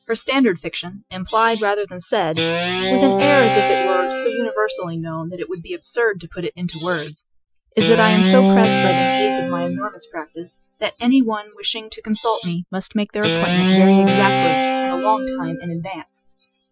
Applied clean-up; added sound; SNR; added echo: classical method Wiener filter.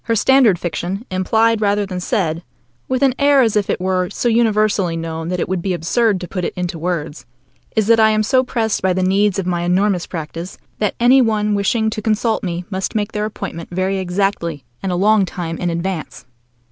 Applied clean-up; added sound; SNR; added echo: none; none; none; none.